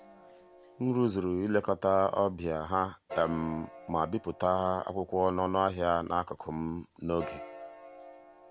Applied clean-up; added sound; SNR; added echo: none; Piano; 18 dB; none.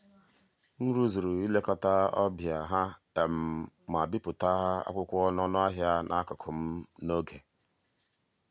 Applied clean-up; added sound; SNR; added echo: none; none; none; none.